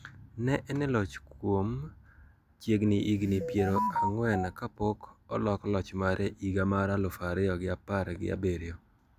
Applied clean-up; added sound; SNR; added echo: none; none; none; none.